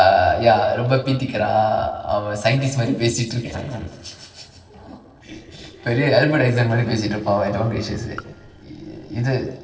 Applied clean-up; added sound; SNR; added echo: neural separator model SepFormer DNS4.